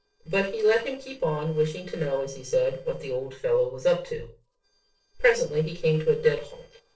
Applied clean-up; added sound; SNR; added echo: neural separator model SepFormer DNS4.